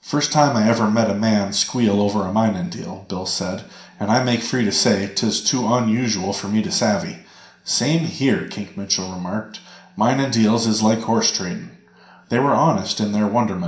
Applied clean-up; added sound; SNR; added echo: none; none; none; reverberation time 0.5 s.